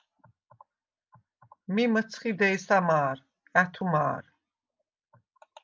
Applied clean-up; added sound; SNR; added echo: none; none; none; none.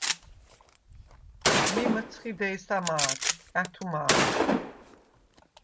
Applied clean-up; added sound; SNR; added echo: none; Gunshot, gunfire; -5 dB; none.